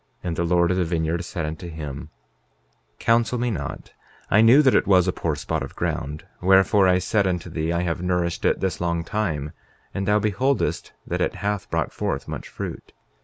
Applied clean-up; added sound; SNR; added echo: none; none; none; none.